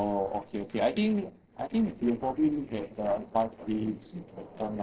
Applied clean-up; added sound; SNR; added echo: neural separator model SepFormer DNS4.